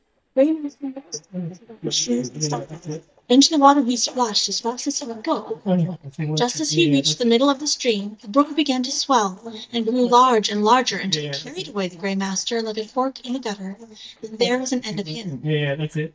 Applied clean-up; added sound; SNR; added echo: neural mask model DeepFilterNet 3.